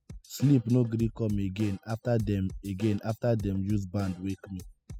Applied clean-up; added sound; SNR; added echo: classical method spectral subtraction.